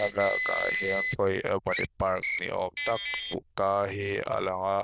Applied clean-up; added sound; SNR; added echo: neural diffusion model UNIVERSE++.